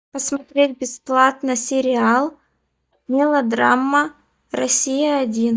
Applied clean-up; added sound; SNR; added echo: neural mask model DeepFilterNet 3.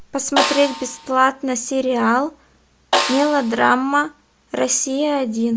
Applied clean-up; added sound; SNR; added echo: none; Snare drum; 7 dB; none.